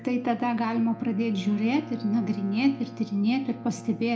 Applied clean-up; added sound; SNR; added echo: none; Bowed string instrument; 15 dB; reverberation time 0.4 s.